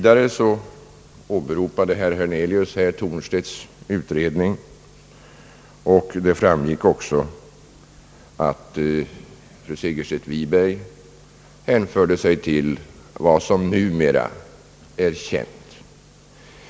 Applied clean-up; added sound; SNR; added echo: none; none; none; none.